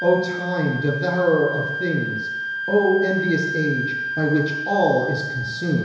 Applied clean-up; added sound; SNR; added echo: none; Wind instrument, woodwind instrument; 6 dB; reverberation time 1.0 s.